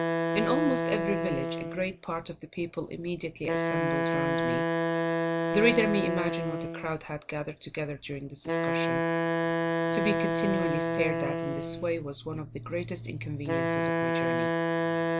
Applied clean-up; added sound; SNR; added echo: none; Wind instrument, woodwind instrument; -3 dB; none.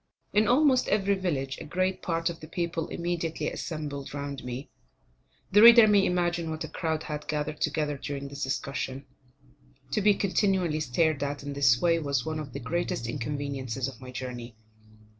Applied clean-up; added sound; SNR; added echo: none; none; none; none.